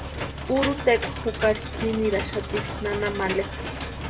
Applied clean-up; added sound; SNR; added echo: none; Engine / Mechanisms; 5 dB; reverberation time 0.2 s.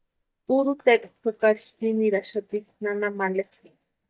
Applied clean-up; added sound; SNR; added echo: neural mask model DeepFilterNet 3.